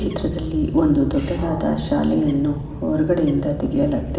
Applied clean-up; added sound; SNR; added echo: none; Bird; 10 dB; reverberation time 2.6 s.